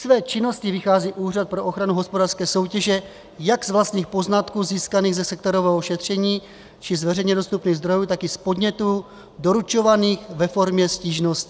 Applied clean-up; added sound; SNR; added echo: none; none; none; none.